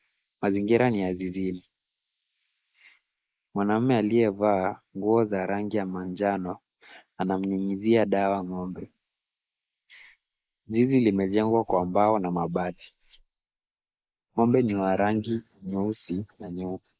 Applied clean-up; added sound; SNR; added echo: neural mask model Resemble Enhance denoiser.